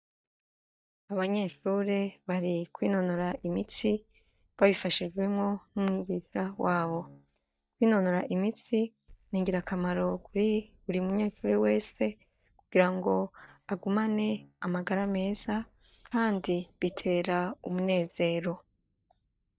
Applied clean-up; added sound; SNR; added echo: neural mask model DeepFilterNet 3.